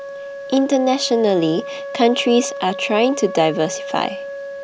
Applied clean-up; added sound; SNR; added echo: none; Wind instrument, woodwind instrument; 11 dB; none.